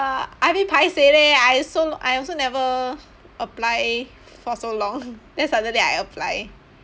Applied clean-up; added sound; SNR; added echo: none; none; none; none.